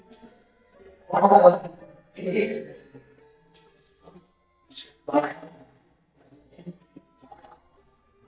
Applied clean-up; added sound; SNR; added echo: neural mask model DeepFilterNet 3.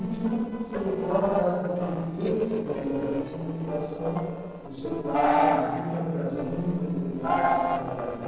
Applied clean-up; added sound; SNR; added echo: neural separator model SepFormer DNS4.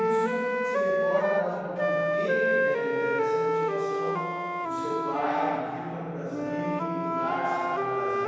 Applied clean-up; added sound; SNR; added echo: none; Wind instrument, woodwind instrument; -4 dB; reverberation time 2.1 s.